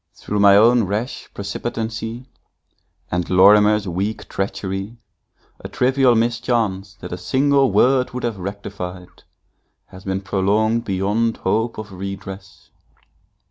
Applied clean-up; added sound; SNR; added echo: none; none; none; none.